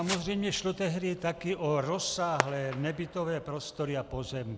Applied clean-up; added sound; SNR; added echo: none; Fireworks; 10 dB; none.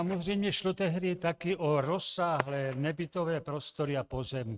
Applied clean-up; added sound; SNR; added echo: neural mask model RNNoise.